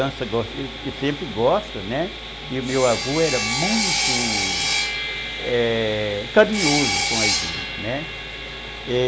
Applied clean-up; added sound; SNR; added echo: none; Sawing; 2 dB; none.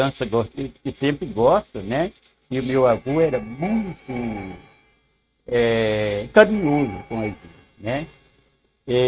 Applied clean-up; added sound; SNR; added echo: neural mask model RNNoise.